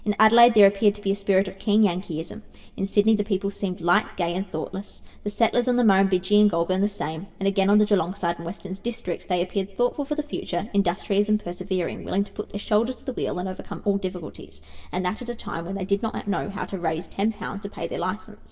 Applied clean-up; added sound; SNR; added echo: none; none; none; reverberation time 0.9 s.